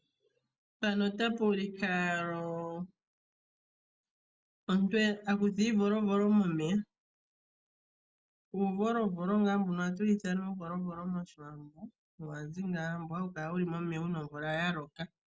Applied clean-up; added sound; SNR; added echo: none; none; none; none.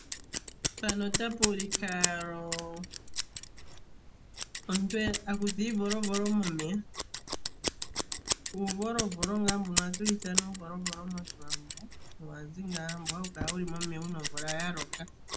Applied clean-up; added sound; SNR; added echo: none; Scissors; 1 dB; none.